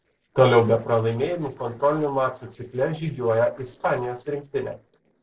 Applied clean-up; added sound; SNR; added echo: neural separator model SepFormer DNS4.